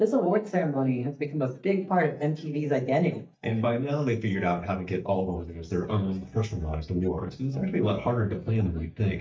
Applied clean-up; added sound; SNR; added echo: neural mask model DeepFilterNet 3.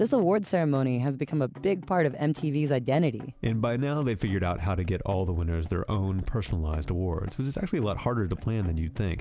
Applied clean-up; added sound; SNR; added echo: none; none; none; none.